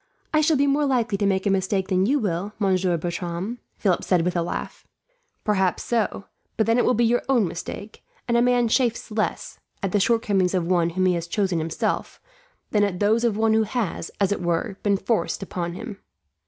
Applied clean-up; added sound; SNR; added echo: none; none; none; none.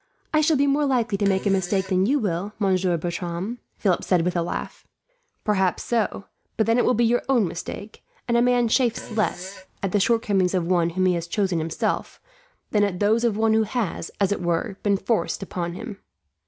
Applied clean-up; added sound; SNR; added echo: none; Fart; 18 dB; none.